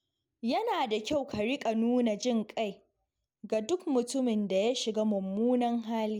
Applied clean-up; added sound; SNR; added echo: none; none; none; none.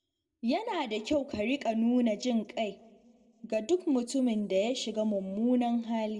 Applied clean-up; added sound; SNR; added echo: none; none; none; reverberation time 1.5 s.